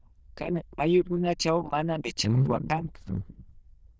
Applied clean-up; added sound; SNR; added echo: neural diffusion model UNIVERSE++.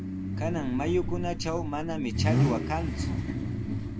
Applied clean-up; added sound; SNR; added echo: none; Idling / Accelerating, revving, vroom / Car; -2 dB; none.